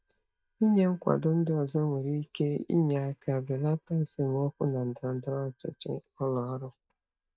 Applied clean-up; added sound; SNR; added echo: neural mask model DeepFilterNet 3.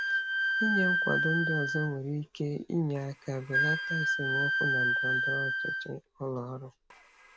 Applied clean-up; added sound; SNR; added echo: none; Wind instrument, woodwind instrument; -3 dB; none.